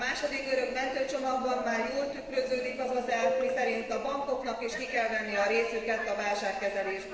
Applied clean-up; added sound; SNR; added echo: neural separator model SepFormer DNS4.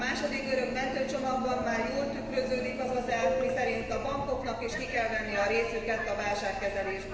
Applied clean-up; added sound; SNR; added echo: none; Subway, metro, underground; 5 dB; reverberation time 1.6 s.